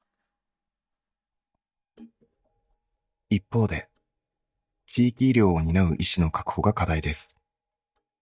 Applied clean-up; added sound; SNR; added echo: neural mask model DeepFilterNet 3.